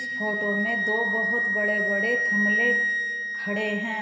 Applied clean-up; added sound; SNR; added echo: none; Wind instrument, woodwind instrument; -4 dB; reverberation time 2.7 s.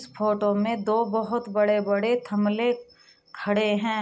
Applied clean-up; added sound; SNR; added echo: none; none; none; none.